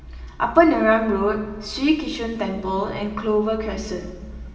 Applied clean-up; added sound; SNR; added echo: none; none; none; reverberation time 1.7 s.